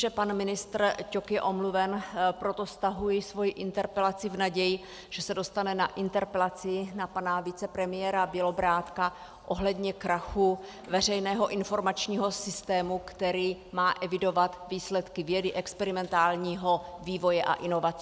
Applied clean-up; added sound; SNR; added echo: none; none; none; none.